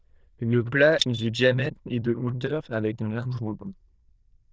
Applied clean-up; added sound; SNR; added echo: neural diffusion model UNIVERSE++.